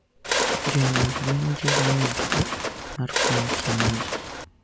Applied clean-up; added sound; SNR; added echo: none; Bird; -2 dB; none.